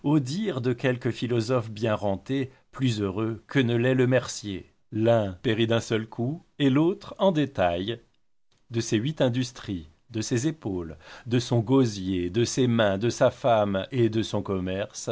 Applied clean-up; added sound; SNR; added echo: none; none; none; none.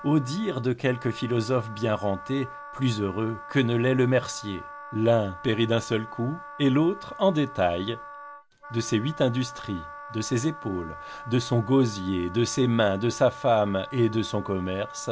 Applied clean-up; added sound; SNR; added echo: none; Wind instrument, woodwind instrument; 15 dB; none.